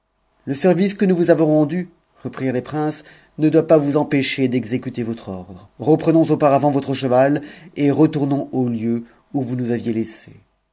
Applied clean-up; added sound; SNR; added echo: none; none; none; none.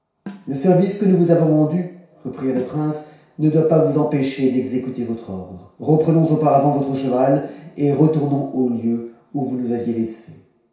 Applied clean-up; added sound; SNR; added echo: none; Snare drum; 18 dB; reverberation time 0.6 s.